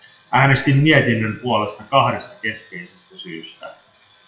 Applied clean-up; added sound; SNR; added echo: classical method WPE with log-MMSE.